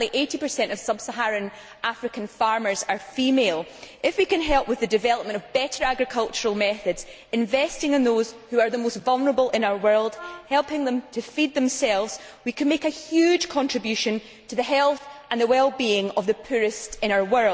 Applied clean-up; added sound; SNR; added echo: none; Wind instrument, woodwind instrument; 20 dB; none.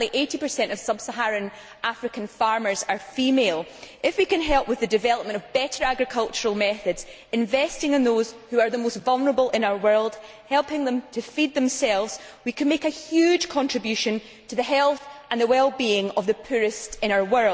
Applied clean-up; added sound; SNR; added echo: none; none; none; none.